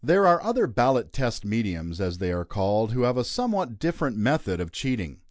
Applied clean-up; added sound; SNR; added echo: none; none; none; none.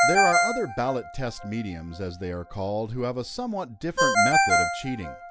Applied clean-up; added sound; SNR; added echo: none; Ringtone; -3 dB; none.